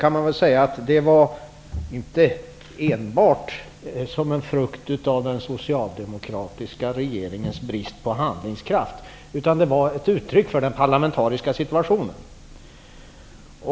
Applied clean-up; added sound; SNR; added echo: none; none; none; none.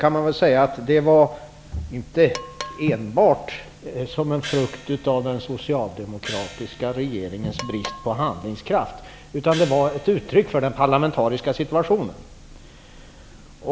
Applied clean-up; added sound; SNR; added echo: none; Gong + Percussion; 17 dB; none.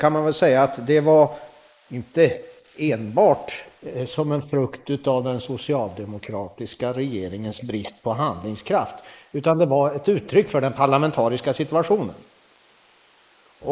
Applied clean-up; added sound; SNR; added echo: neural mask model Resemble Enhance denoiser.